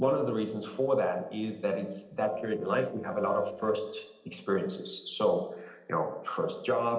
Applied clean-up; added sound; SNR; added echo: neural separator model SepFormer DNS4.